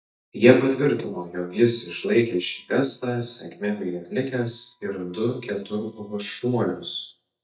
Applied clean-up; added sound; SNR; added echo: neural mask model DeepFilterNet 3.